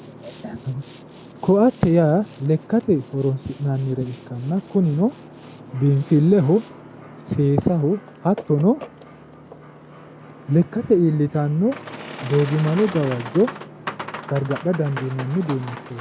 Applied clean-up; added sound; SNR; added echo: none; Boat, Water vehicle; 16 dB; none.